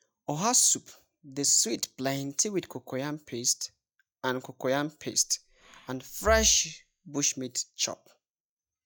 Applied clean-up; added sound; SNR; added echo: classical method log-MMSE.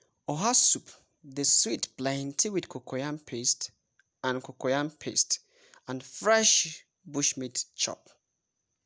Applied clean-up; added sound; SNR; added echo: none; none; none; none.